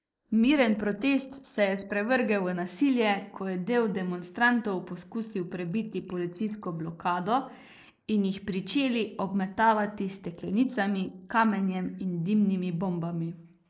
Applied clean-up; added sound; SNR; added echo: neural mask model Resemble Enhance denoiser.